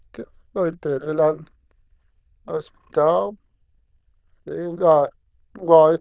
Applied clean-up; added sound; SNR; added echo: neural diffusion model UNIVERSE++.